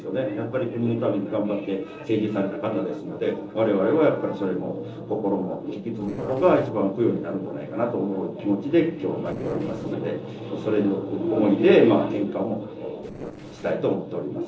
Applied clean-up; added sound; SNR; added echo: neural separator model SepFormer DNS4.